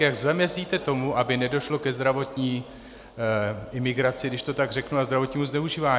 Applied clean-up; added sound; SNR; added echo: none; none; none; none.